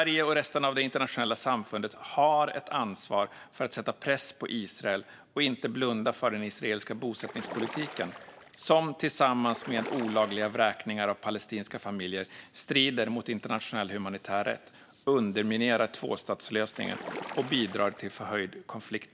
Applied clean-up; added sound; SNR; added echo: none; Splash, splatter; 13 dB; none.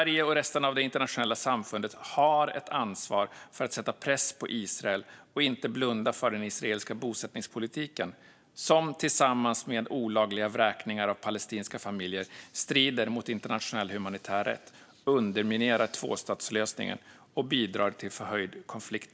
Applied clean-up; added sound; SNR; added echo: none; none; none; none.